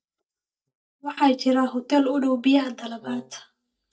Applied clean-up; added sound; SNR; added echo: neural mask model DeepFilterNet 3.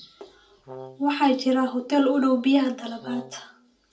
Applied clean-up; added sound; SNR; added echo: none; Brass instrument; 17 dB; reverberation time 0.2 s.